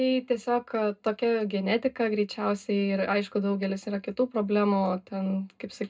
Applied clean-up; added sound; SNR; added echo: none; none; none; reverberation time 0.2 s.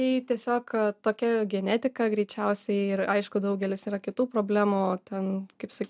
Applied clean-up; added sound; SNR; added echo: none; none; none; none.